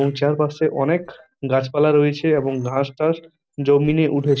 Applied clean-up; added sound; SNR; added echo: neural separator model SepFormer DNS4.